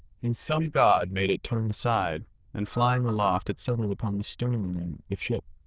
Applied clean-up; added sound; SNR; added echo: neural diffusion model UNIVERSE++.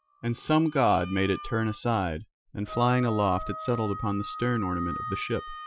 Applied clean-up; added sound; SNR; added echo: classical method Wiener filter.